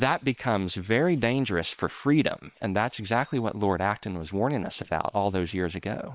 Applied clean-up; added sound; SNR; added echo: neural separator model SepFormer WHAM!.